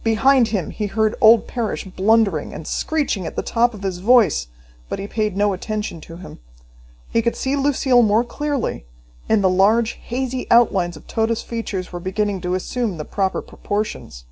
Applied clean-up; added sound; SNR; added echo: none; none; none; none.